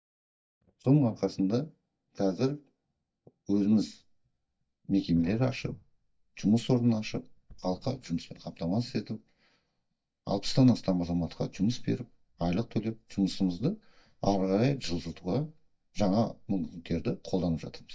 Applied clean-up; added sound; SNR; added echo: neural mask model DeepFilterNet 3.